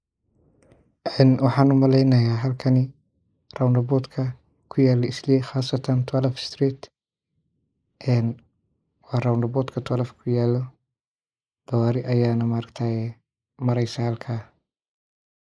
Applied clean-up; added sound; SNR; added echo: neural mask model Resemble Enhance denoiser.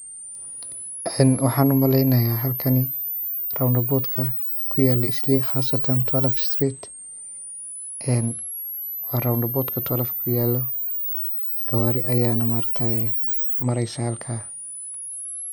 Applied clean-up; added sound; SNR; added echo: none; Camera; 3 dB; none.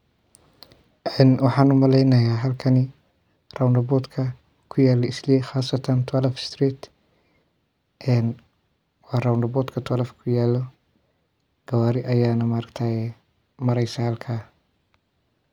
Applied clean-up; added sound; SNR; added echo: none; none; none; none.